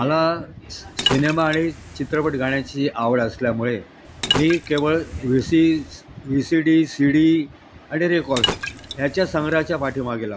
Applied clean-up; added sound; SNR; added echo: none; Liquid; 8 dB; none.